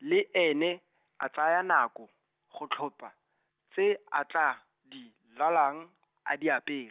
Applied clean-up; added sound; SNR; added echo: none; none; none; none.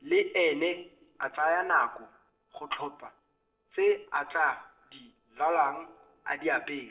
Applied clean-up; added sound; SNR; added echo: neural separator model SepFormer DNS4.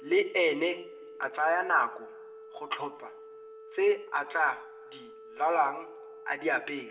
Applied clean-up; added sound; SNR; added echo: none; Organ; 17 dB; reverberation time 1.4 s.